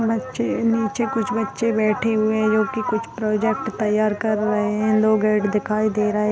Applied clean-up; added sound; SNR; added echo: none; none; none; none.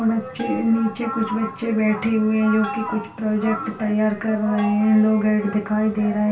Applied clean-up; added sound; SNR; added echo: none; Bell; 18 dB; reverberation time 0.2 s.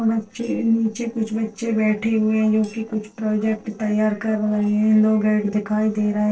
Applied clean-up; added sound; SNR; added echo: neural separator model SepFormer DNS4.